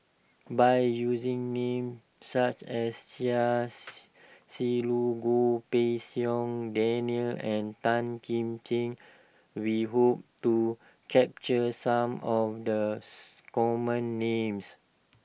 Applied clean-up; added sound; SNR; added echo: none; none; none; none.